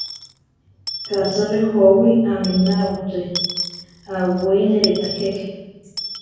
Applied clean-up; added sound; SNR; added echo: none; Coin (dropping) / Dishes, pots, and pans; 12 dB; reverberation time 1.3 s.